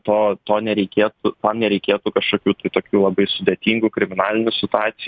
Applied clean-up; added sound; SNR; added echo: none; none; none; none.